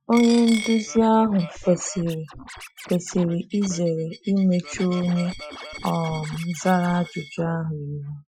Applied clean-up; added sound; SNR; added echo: classical method Wiener filter.